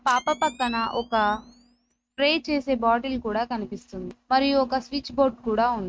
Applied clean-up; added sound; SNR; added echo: neural mask model RNNoise.